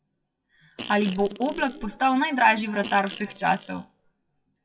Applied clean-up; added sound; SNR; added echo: classical method WPE with log-MMSE.